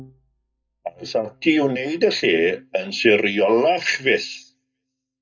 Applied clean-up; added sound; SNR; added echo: neural mask model DeepFilterNet 3.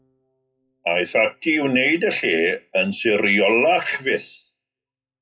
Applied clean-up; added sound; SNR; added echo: classical method WPE with log-MMSE.